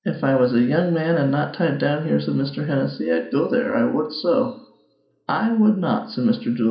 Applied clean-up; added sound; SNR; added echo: none; none; none; reverberation time 0.5 s.